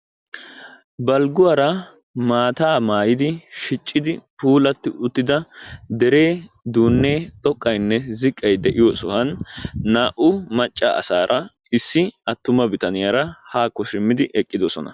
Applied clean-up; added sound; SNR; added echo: none; none; none; none.